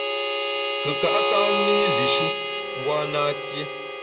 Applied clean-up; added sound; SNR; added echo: none; Harmonica; -3 dB; reverberation time 1.1 s.